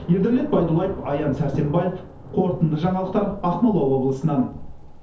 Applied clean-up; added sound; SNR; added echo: none; Thunder / Rain; 14 dB; reverberation time 0.5 s.